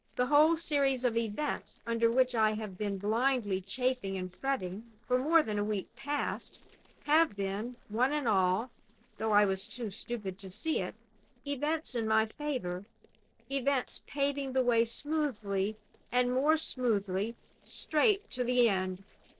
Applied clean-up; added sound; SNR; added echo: neural separator model SepFormer DNS4.